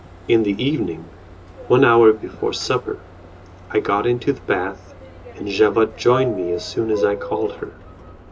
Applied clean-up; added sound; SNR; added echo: none; Subway, metro, underground; 15 dB; reverberation time 0.2 s.